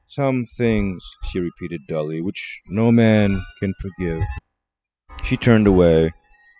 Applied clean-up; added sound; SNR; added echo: classical method spectral subtraction.